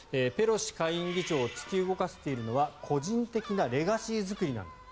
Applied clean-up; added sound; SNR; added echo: none; Gull, seagull; 19 dB; none.